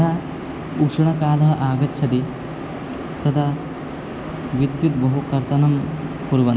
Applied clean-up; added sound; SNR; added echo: none; none; none; none.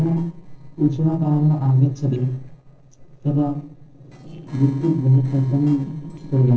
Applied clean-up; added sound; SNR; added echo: neural separator model SepFormer DNS4.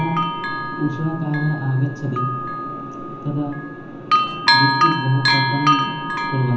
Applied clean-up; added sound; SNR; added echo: none; Bell; -1 dB; reverberation time 0.7 s.